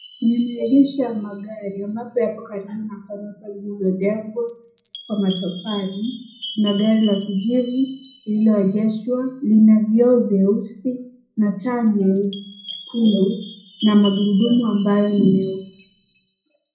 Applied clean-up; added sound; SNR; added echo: none; Chime; 13 dB; reverberation time 0.5 s.